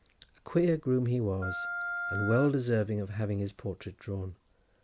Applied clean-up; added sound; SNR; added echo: none; Wind instrument, woodwind instrument; 6 dB; none.